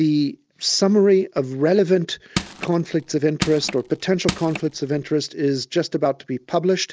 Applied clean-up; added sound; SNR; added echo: none; Crushing; 10 dB; none.